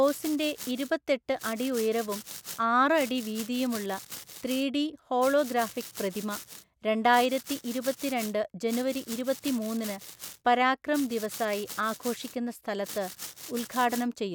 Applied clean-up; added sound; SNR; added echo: none; Domestic sounds, home sounds; 15 dB; none.